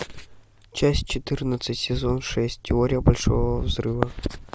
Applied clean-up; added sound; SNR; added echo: none; none; none; none.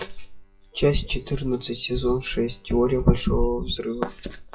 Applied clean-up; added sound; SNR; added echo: classical method WPE with log-MMSE.